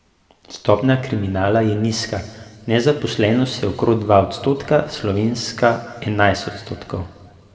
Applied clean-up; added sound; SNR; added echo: none; none; none; reverberation time 1.6 s.